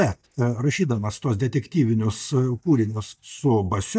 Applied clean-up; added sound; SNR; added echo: neural mask model DeepFilterNet 3.